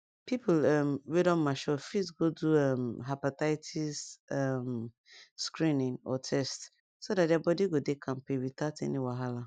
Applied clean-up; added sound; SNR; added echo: none; none; none; none.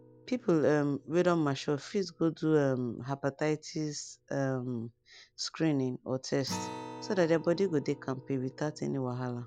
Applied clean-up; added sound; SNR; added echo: none; Acoustic guitar; 18 dB; none.